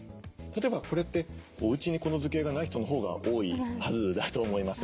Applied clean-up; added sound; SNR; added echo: none; none; none; none.